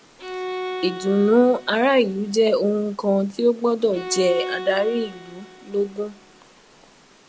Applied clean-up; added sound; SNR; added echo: none; Bowed string instrument; 13 dB; none.